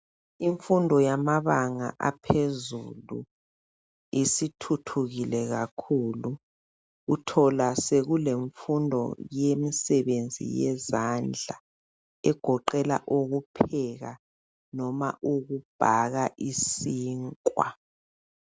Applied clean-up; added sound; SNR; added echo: none; none; none; none.